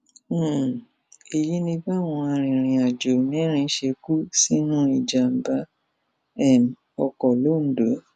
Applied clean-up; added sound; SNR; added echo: none; none; none; none.